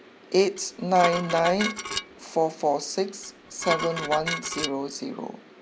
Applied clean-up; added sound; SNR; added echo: none; Dishes, pots, and pans; 6 dB; none.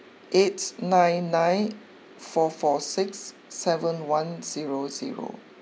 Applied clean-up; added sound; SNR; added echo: none; none; none; none.